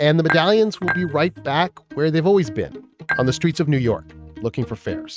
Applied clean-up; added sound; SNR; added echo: neural mask model RNNoise.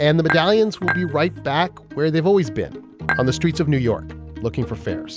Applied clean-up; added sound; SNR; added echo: none; Dishes, pots, and pans / Chink, clink; 6 dB; none.